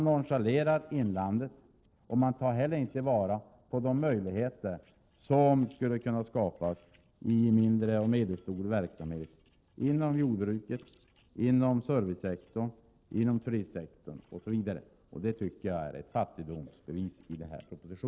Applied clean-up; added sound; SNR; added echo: neural separator model SepFormer DNS4.